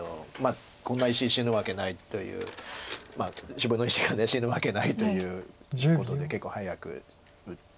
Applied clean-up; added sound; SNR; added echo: none; none; none; none.